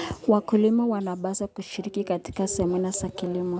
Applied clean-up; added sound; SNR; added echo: none; none; none; none.